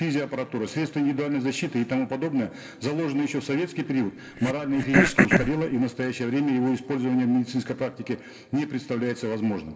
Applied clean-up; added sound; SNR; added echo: none; Cough; -2 dB; reverberation time 2.0 s.